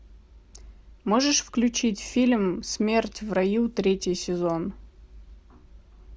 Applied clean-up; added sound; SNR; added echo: none; none; none; none.